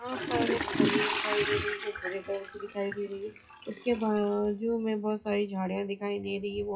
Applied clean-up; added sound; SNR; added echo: classical method WPE with log-MMSE.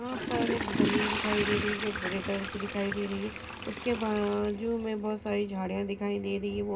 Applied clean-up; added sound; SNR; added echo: none; Toilet flush / Water; 3 dB; reverberation time 0.2 s.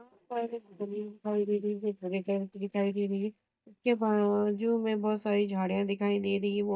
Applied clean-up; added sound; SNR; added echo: neural mask model DeepFilterNet 3.